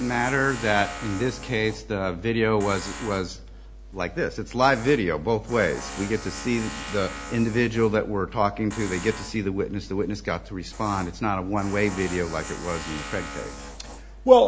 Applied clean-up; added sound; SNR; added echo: none; Tools; 13 dB; none.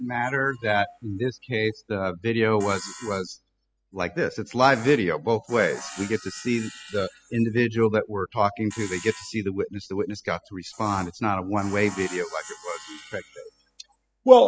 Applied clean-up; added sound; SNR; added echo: classical method spectral subtraction.